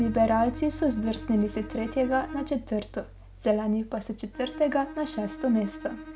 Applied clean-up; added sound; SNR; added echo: none; Bowed string instrument + Bass guitar; 13 dB; none.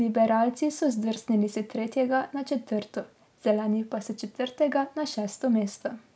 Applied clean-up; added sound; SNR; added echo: none; none; none; none.